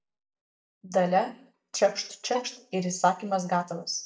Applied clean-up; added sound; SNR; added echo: neural mask model DeepFilterNet 3.